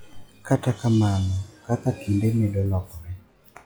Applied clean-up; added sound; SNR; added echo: classical method log-MMSE.